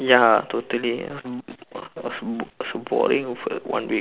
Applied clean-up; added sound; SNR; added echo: none; none; none; none.